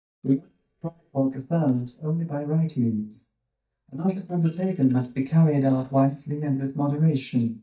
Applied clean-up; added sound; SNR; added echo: neural mask model DeepFilterNet 3.